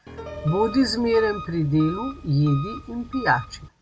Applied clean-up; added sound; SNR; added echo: none; Engine + Piano; 13 dB; none.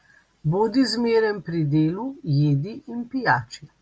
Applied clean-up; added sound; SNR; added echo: none; none; none; none.